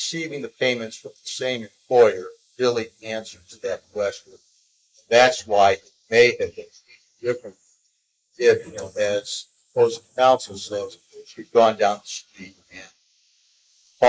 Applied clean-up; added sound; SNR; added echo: neural mask model Resemble Enhance denoiser.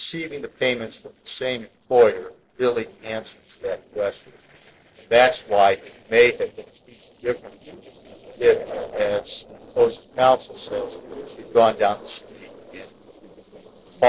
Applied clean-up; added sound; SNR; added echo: neural separator model SepFormer DNS4.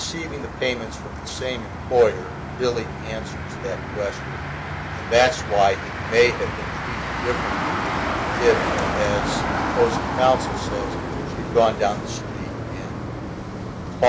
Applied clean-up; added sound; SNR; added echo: none; Motor vehicle (road); 3 dB; none.